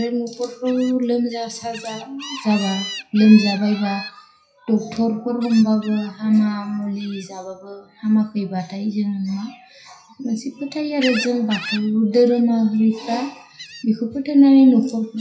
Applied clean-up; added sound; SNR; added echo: classical method WPE with log-MMSE.